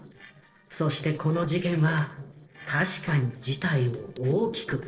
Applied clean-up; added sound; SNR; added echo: neural separator model SepFormer DNS4.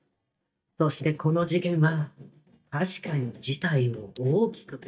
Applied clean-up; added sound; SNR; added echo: neural mask model DeepFilterNet 3.